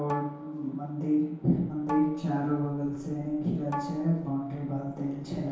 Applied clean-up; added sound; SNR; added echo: none; Bowed string instrument; 12 dB; reverberation time 0.8 s.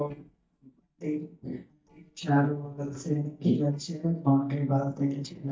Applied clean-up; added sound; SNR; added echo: neural mask model DeepFilterNet 3.